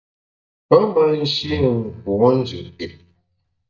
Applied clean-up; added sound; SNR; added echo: neural mask model DeepFilterNet 3.